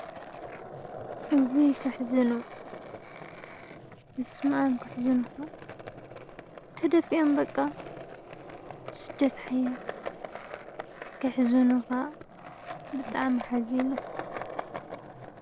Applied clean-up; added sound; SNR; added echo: none; Skateboard; 12 dB; none.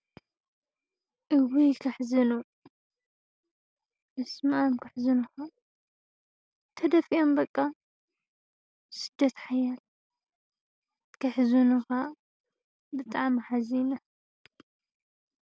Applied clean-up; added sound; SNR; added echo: none; none; none; none.